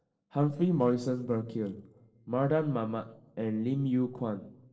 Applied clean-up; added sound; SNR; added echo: neural separator model SepFormer DNS4.